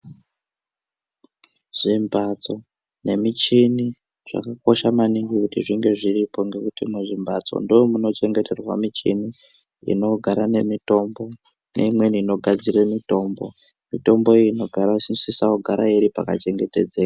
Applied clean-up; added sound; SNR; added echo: none; none; none; none.